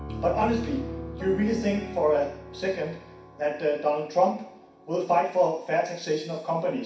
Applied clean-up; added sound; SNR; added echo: none; Piano; 13 dB; reverberation time 0.6 s.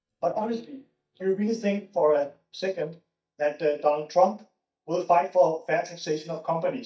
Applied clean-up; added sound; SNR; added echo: neural mask model DeepFilterNet 3.